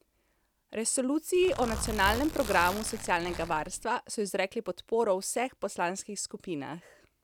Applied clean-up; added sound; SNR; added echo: none; Zipper (clothing); 7 dB; none.